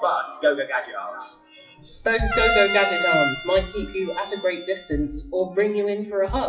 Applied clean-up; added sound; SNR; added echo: classical method WPE with log-MMSE.